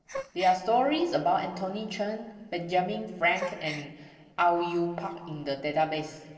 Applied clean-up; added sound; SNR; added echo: neural separator model SepFormer DNS4.